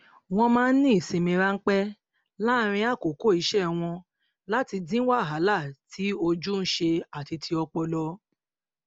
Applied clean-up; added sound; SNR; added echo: none; none; none; none.